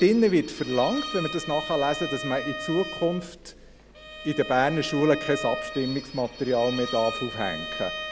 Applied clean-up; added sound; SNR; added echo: none; Bowed string instrument; 9 dB; none.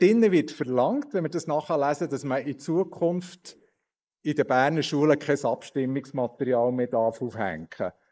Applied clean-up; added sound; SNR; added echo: neural mask model Resemble Enhance denoiser.